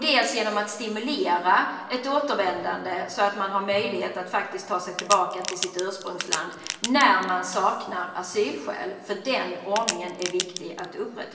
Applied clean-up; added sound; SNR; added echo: none; Crack; 7 dB; reverberation time 1.2 s.